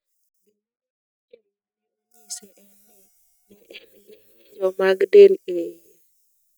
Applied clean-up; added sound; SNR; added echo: neural mask model DeepFilterNet 3.